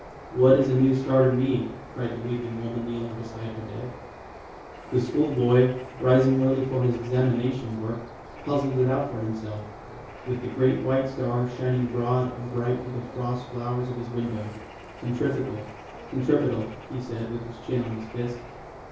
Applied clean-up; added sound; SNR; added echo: none; Bird; 16 dB; reverberation time 0.6 s.